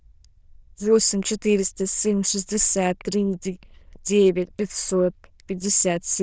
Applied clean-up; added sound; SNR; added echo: neural diffusion model UNIVERSE++.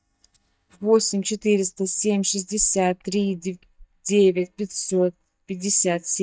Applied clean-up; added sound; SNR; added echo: neural mask model DeepFilterNet 3.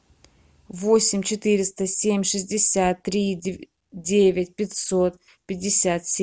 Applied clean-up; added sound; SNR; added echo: none; none; none; none.